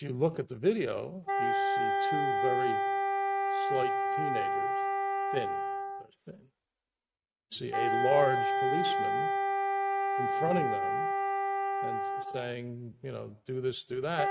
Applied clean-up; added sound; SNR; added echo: neural mask model RNNoise.